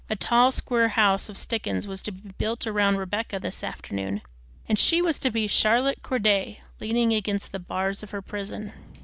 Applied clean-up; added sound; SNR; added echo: none; none; none; none.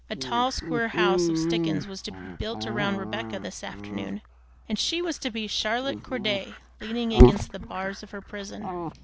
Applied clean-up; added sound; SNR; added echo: none; Dog; -3 dB; none.